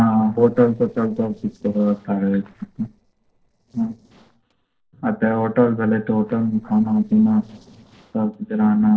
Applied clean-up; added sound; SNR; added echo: neural separator model SepFormer DNS4.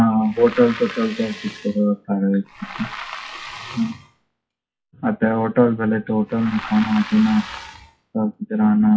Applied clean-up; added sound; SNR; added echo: classical method WPE with log-MMSE.